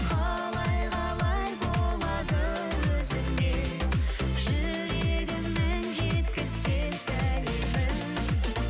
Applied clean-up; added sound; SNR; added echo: none; none; none; none.